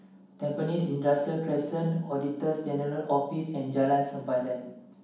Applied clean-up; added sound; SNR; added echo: none; none; none; reverberation time 1.2 s.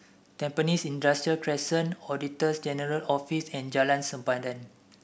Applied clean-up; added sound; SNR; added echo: none; none; none; none.